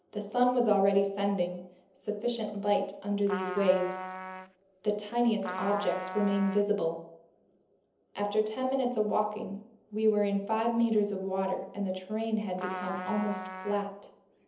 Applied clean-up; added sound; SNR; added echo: none; Trumpet; 10 dB; reverberation time 0.7 s.